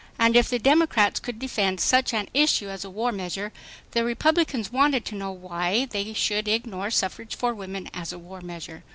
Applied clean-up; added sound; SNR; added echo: none; none; none; none.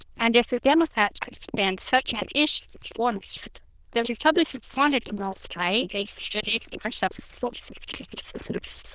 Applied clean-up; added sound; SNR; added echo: neural diffusion model UNIVERSE++.